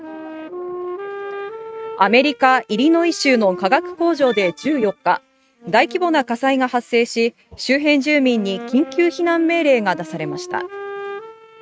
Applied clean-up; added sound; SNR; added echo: neural mask model RNNoise.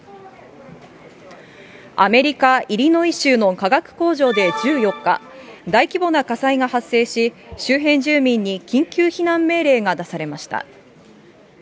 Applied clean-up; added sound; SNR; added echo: none; none; none; none.